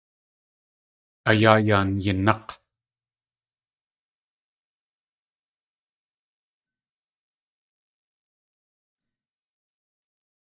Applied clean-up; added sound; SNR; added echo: neural mask model DeepFilterNet 3.